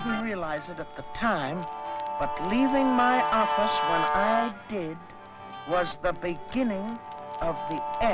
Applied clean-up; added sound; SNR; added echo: none; Guitar; 3 dB; none.